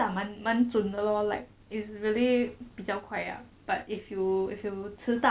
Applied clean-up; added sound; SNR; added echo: none; none; none; none.